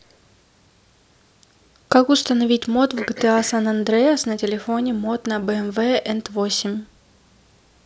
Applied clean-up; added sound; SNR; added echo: none; Cough; 18 dB; none.